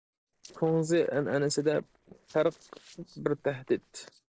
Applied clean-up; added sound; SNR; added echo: neural separator model SepFormer DNS4.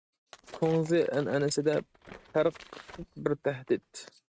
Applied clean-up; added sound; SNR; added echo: neural mask model RNNoise.